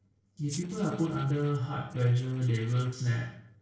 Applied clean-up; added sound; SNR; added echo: neural separator model SepFormer DNS4.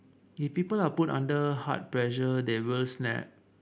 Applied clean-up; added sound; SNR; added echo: none; none; none; none.